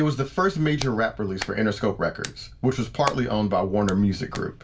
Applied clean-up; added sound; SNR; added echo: none; Hands; 15 dB; reverberation time 0.2 s.